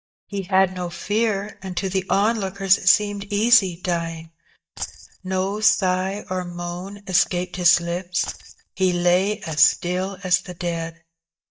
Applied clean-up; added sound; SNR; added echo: neural mask model DeepFilterNet 3.